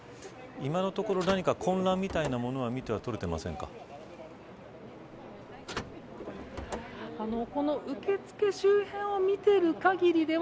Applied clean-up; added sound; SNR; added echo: none; Car; 14 dB; none.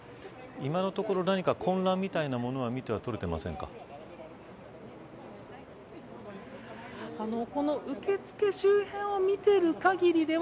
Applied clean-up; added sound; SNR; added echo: none; none; none; none.